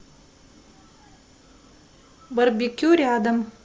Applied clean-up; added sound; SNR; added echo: none; none; none; none.